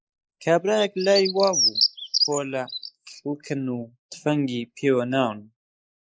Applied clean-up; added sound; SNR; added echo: neural mask model Resemble Enhance denoiser.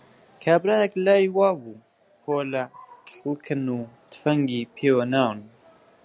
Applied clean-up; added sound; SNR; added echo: none; none; none; none.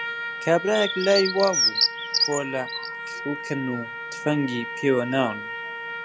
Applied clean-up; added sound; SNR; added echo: none; Trumpet + Bird; 3 dB; none.